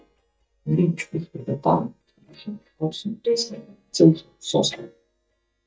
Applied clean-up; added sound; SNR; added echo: neural mask model DeepFilterNet 3.